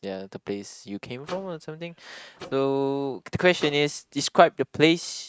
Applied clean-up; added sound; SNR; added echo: neural mask model RNNoise.